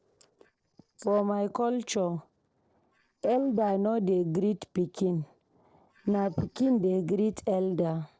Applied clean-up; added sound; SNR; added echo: neural separator model SepFormer DNS4.